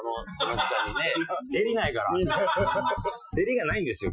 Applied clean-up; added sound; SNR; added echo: classical method Wiener filter.